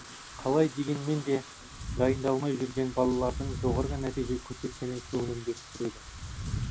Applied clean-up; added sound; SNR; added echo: none; Wind / Rain; 8 dB; none.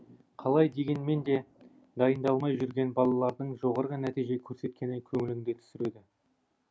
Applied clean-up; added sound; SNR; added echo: none; none; none; none.